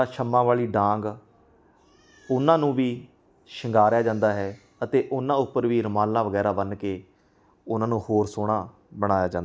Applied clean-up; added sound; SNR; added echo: none; none; none; none.